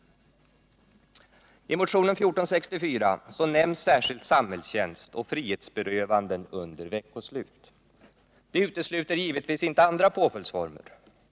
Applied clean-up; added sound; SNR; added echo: none; none; none; none.